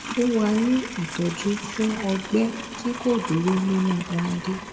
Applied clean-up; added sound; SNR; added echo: none; Livestock, farm animals, working animals; 10 dB; reverberation time 1.0 s.